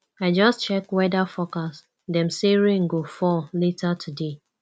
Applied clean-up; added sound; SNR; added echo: none; none; none; none.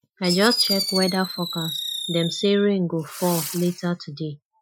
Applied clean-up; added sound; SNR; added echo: classical method Wiener filter.